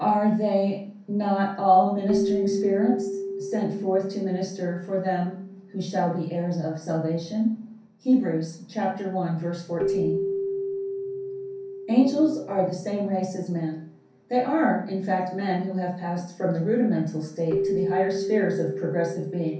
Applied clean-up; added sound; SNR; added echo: none; Keyboard (musical); 7 dB; reverberation time 0.6 s.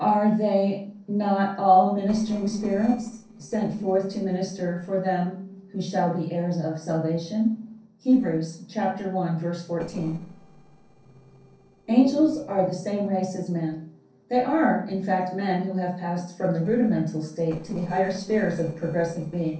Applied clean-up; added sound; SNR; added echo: neural separator model SepFormer DNS4.